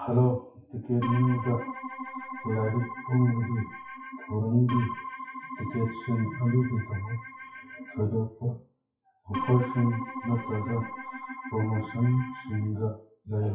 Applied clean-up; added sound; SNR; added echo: classical method WPE with log-MMSE.